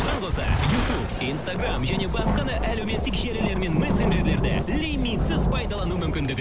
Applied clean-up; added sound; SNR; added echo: none; Thunder; -1 dB; none.